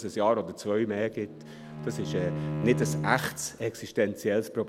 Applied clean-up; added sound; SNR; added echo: none; Bowed string instrument; 6 dB; none.